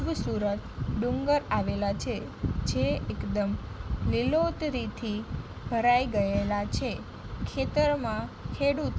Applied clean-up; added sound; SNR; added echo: none; none; none; none.